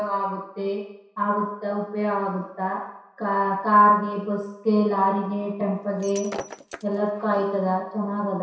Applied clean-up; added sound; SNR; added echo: none; Shatter; 15 dB; reverberation time 0.7 s.